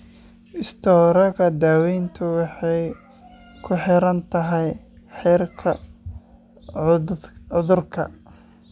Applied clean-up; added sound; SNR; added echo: none; none; none; none.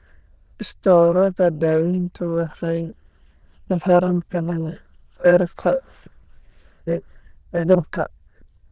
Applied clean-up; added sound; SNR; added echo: neural diffusion model UNIVERSE++.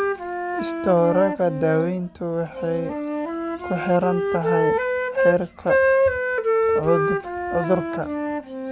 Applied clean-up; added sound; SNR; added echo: none; Wind instrument, woodwind instrument; -1 dB; none.